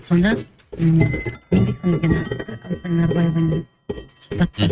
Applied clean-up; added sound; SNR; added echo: neural mask model RNNoise.